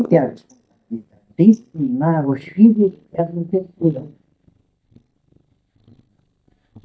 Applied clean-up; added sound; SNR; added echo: neural mask model DeepFilterNet 3.